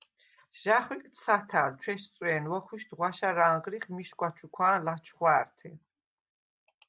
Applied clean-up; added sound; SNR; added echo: none; none; none; none.